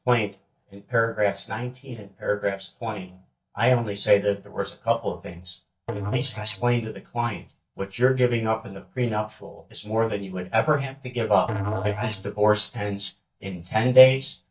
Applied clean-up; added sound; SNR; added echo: neural mask model DeepFilterNet 3.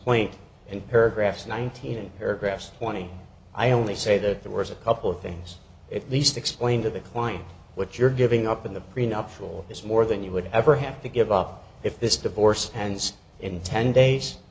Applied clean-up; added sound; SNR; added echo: none; none; none; none.